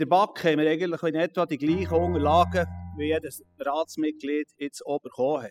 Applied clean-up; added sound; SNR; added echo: classical method spectral subtraction.